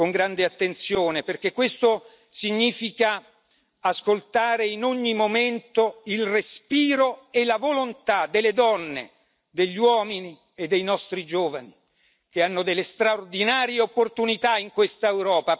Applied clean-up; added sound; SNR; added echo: none; none; none; none.